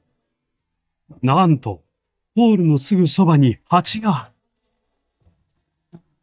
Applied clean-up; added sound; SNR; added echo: neural mask model DeepFilterNet 3.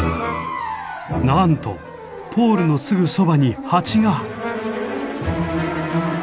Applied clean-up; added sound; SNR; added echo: none; Brass instrument; 18 dB; none.